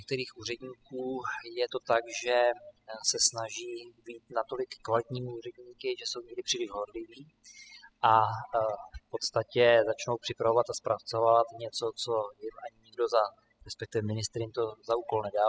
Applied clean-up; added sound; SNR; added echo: classical method spectral subtraction.